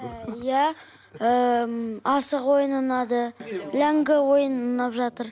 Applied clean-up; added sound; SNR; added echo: none; none; none; none.